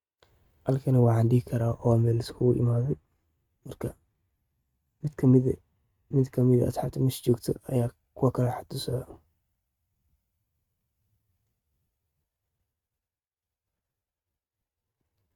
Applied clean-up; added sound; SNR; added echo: neural mask model RNNoise.